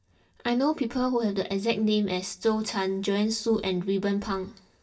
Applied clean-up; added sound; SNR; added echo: none; none; none; reverberation time 0.2 s.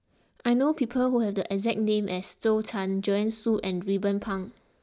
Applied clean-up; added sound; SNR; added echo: none; none; none; none.